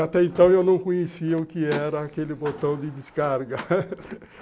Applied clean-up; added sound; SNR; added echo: none; Car; 19 dB; none.